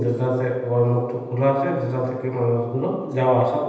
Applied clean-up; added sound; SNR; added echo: none; none; none; reverberation time 1.1 s.